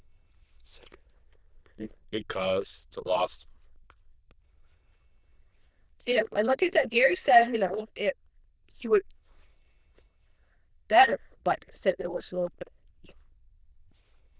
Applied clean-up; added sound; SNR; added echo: neural diffusion model UNIVERSE++.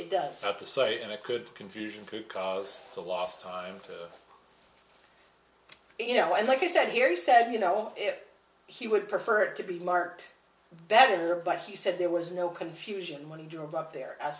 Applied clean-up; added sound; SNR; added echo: none; none; none; none.